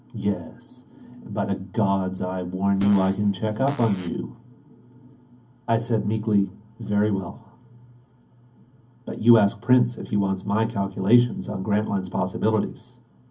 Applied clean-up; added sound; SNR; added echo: none; Fart; 14 dB; reverberation time 0.3 s.